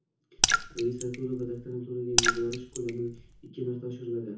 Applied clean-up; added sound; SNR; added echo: none; Raindrop / Splash, splatter; -4 dB; reverberation time 0.5 s.